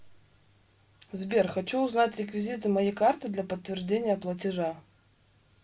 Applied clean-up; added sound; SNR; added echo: none; none; none; none.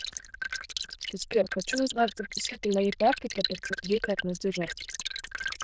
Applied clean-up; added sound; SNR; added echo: neural diffusion model UNIVERSE++.